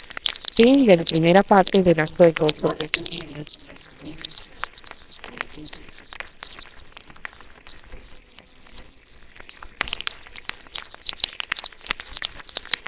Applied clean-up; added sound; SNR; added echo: neural separator model SepFormer WHAMR!.